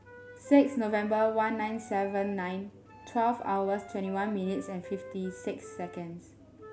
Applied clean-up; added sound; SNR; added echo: none; Wind instrument, woodwind instrument; 18 dB; none.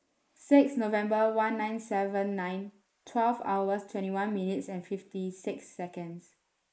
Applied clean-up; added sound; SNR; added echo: neural mask model Resemble Enhance denoiser.